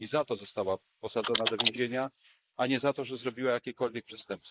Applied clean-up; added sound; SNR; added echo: neural mask model Resemble Enhance denoiser.